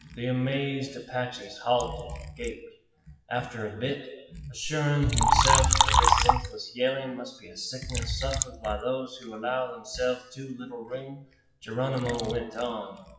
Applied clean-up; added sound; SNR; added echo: classical method WPE with log-MMSE.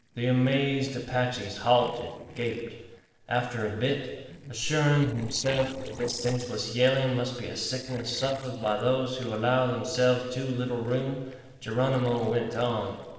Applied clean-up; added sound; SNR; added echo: neural separator model SepFormer DNS4.